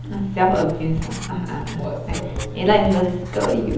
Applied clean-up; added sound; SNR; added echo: none; Writing; 8 dB; reverberation time 1.3 s.